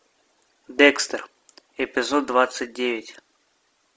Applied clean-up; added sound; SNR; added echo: none; none; none; none.